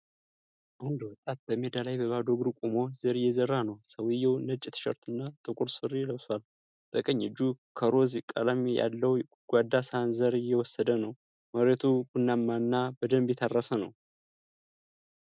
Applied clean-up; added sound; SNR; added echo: none; none; none; none.